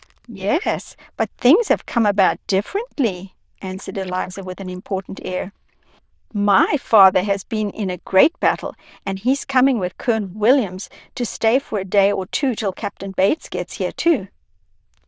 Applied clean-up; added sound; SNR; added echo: neural diffusion model UNIVERSE++.